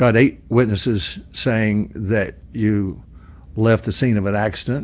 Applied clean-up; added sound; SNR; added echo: none; none; none; none.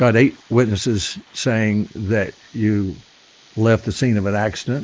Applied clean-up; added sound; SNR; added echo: neural mask model Resemble Enhance denoiser.